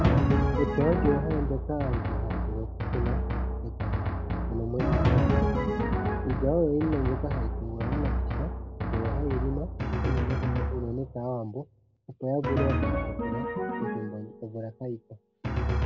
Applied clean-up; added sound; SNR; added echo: none; Drum; -4 dB; none.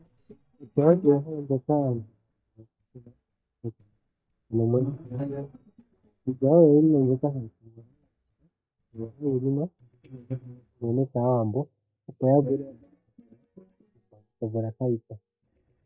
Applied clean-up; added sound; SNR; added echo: neural mask model DeepFilterNet 3.